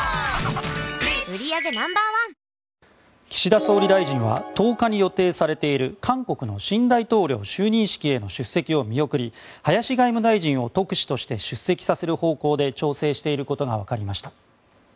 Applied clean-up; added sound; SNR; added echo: none; none; none; none.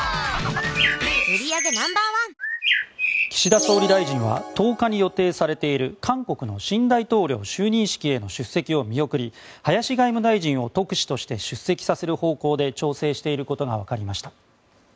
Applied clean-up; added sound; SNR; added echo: none; Bird; 2 dB; none.